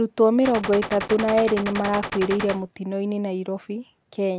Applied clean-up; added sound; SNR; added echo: none; Gunshot, gunfire; 8 dB; none.